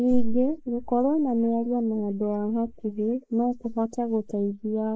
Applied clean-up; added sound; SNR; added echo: neural mask model Resemble Enhance denoiser.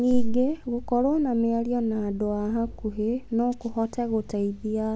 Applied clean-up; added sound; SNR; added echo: none; none; none; none.